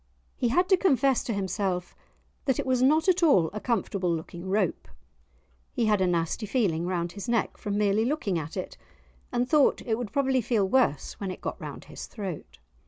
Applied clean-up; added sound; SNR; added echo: none; none; none; none.